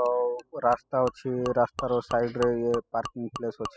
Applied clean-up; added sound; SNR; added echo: classical method spectral subtraction.